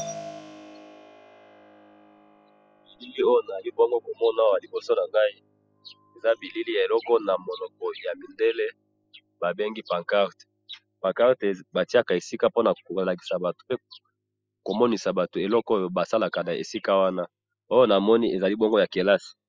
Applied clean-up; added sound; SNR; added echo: classical method spectral subtraction.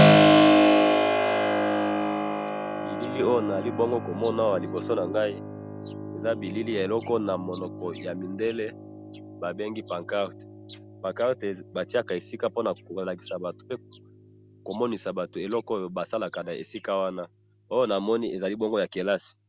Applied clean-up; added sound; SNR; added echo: none; Keyboard (musical); -3 dB; none.